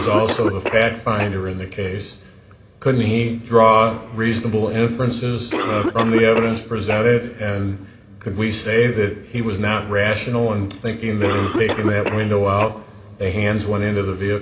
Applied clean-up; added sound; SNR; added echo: none; Cough; 10 dB; reverberation time 2.6 s.